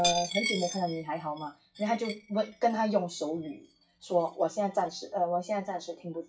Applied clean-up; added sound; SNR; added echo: classical method WPE with log-MMSE.